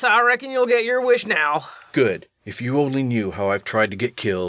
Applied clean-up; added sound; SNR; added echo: none; none; none; none.